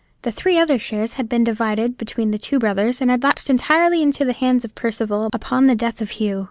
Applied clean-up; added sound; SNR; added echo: none; none; none; none.